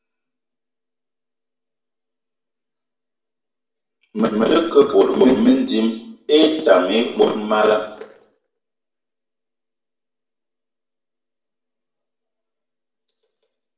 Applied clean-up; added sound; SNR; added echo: none; none; none; reverberation time 0.7 s.